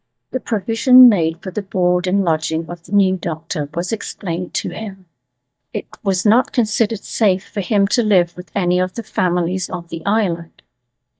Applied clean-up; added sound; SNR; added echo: neural mask model DeepFilterNet 3.